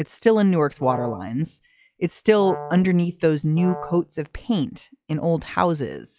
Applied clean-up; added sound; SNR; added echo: classical method log-MMSE.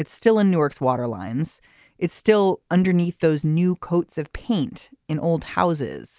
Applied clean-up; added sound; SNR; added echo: none; none; none; none.